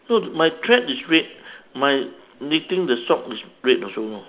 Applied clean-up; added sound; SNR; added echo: none; none; none; none.